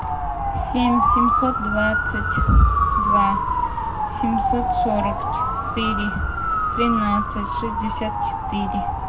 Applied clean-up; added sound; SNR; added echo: none; Motor vehicle (road) / Siren; -2 dB; reverberation time 0.3 s.